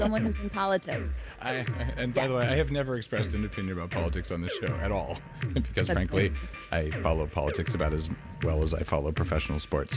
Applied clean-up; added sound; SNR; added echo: none; Drum kit; 4 dB; none.